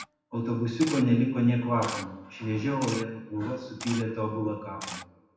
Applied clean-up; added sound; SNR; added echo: none; Camera; 15 dB; reverberation time 0.8 s.